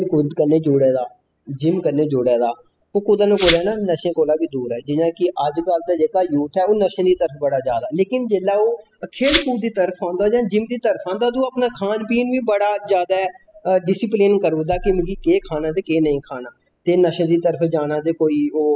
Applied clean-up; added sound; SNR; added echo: classical method spectral subtraction.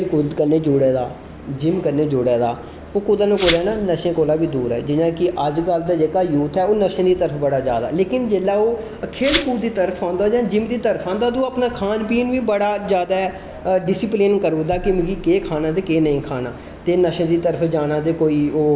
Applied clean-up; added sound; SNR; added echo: none; Glass; 9 dB; none.